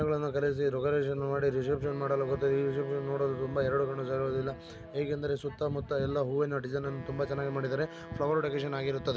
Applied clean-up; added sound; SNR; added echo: none; Wind instrument, woodwind instrument; 17 dB; none.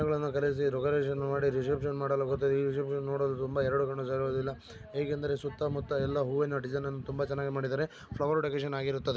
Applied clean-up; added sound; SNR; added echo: none; none; none; none.